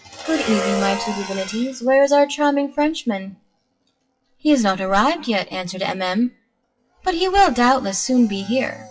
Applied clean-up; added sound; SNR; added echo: classical method WPE with log-MMSE.